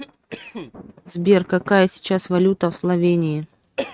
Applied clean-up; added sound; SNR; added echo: neural mask model RNNoise.